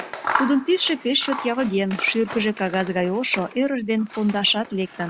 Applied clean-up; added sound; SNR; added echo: none; Scissors; 10 dB; none.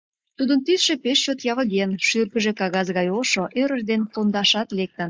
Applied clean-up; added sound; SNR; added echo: neural mask model Resemble Enhance denoiser.